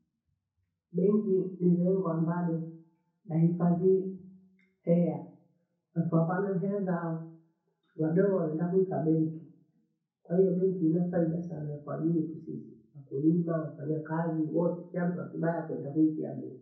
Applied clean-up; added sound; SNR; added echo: none; none; none; reverberation time 0.6 s.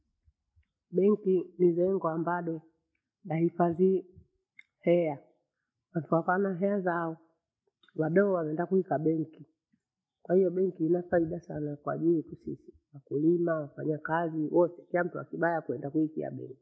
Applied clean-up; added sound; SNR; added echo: none; none; none; none.